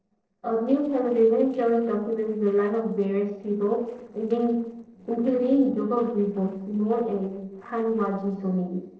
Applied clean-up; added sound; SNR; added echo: neural separator model SepFormer DNS4.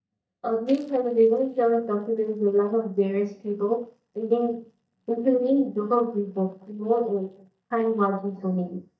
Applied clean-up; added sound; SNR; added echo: neural mask model DeepFilterNet 3.